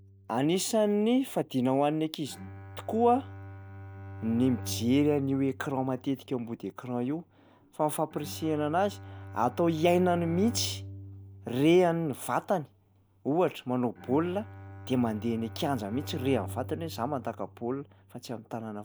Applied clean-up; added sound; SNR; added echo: none; Bowed string instrument; 15 dB; none.